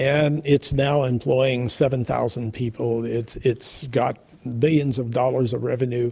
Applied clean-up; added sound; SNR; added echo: none; none; none; none.